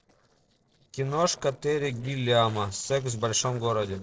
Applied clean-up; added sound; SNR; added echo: neural separator model SepFormer DNS4.